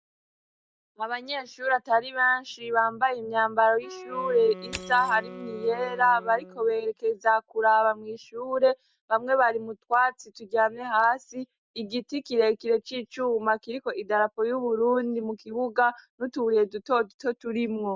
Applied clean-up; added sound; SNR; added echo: none; Wind instrument, woodwind instrument + Crushing; 16 dB; none.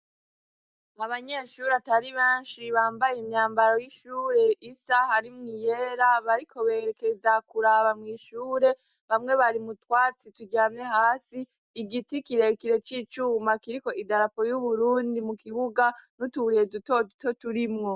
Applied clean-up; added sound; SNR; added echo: none; none; none; none.